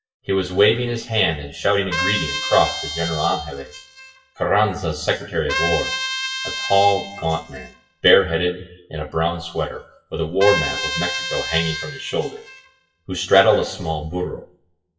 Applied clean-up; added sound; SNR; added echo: classical method WPE with log-MMSE.